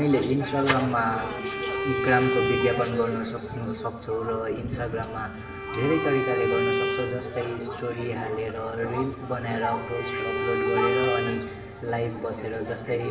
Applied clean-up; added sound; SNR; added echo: none; Bowed string instrument; 4 dB; reverberation time 2.5 s.